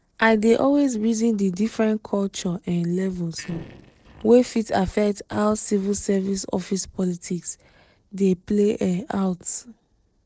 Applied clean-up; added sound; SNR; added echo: neural separator model SepFormer DNS4.